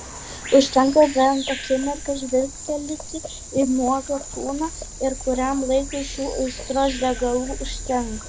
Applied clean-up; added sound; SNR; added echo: none; Livestock, farm animals, working animals + Bird vocalization, bird call, bird song; 11 dB; none.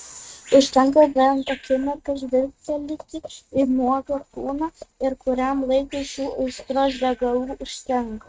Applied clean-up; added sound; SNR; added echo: neural mask model RNNoise.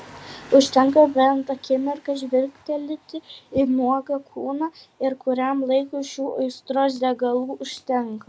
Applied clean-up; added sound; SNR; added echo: none; none; none; none.